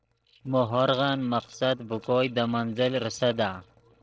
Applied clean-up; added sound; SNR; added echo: neural separator model SepFormer DNS4.